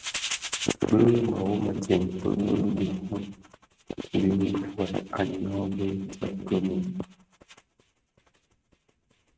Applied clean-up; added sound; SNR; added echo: neural mask model RNNoise.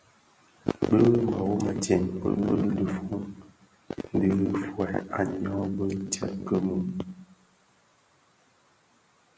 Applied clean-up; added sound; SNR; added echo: none; none; none; none.